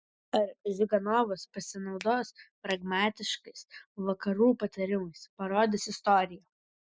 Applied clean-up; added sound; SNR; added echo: classical method spectral subtraction.